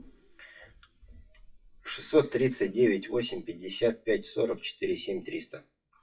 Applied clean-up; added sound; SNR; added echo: classical method WPE with log-MMSE.